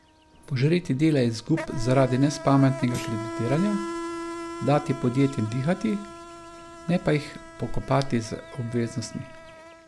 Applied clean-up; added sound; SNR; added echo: none; Thump, thud + Insect; 12 dB; none.